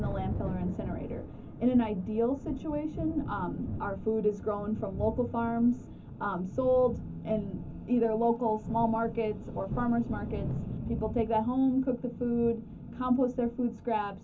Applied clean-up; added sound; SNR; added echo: none; Thunder; 9 dB; reverberation time 0.3 s.